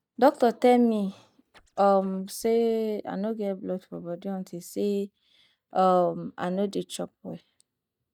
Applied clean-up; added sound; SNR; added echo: neural mask model DeepFilterNet 3.